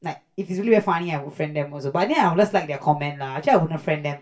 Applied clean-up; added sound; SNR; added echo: none; none; none; reverberation time 0.2 s.